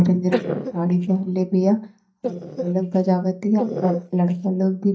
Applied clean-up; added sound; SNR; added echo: neural mask model DeepFilterNet 3.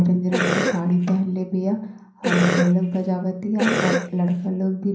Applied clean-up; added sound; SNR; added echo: none; Cough; 4 dB; reverberation time 0.6 s.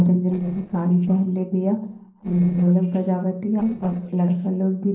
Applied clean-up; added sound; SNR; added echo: neural separator model SepFormer DNS4.